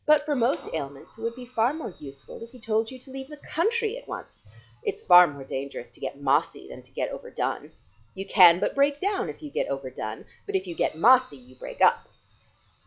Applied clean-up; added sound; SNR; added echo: classical method log-MMSE.